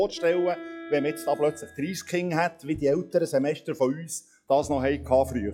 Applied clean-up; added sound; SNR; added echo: classical method log-MMSE.